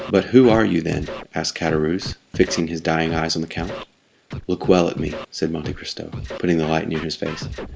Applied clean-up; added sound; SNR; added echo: none; Scratching (performance technique); 13 dB; none.